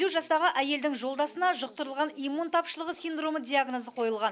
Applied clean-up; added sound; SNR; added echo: none; none; none; none.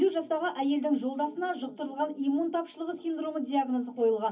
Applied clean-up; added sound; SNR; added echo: none; none; none; reverberation time 0.3 s.